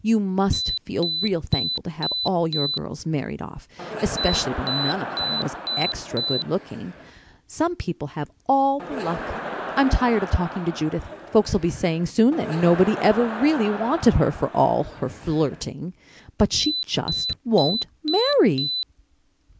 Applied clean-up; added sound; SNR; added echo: none; Alarm + Crowd; 6 dB; none.